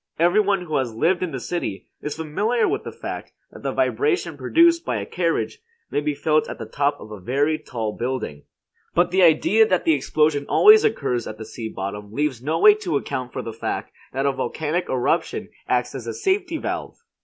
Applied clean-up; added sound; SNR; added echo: none; none; none; none.